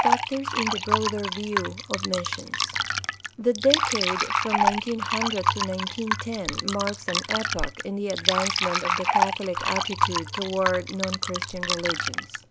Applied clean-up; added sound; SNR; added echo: none; Fill (with liquid); -3 dB; none.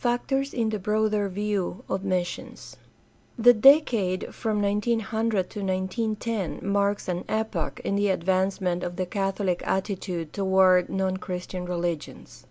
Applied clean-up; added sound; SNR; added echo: none; none; none; none.